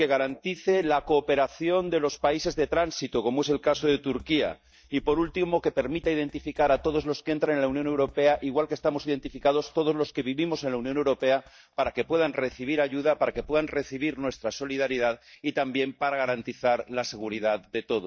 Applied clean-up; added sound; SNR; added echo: neural mask model DeepFilterNet 3.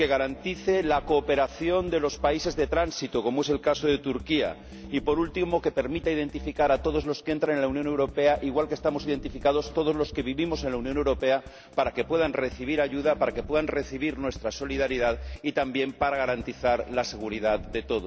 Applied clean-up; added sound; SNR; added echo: none; Drum kit; 15 dB; none.